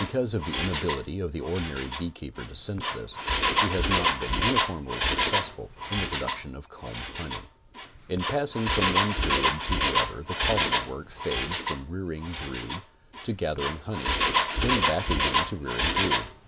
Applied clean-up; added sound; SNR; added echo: none; Engine; -4 dB; none.